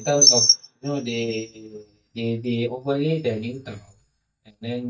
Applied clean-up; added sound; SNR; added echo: neural mask model DeepFilterNet 3.